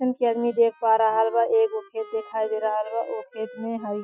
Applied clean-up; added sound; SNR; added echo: classical method Wiener filter.